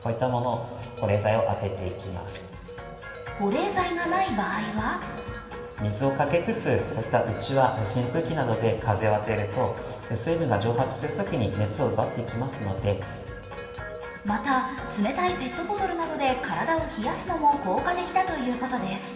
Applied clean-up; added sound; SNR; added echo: none; Bell; 18 dB; reverberation time 2.4 s.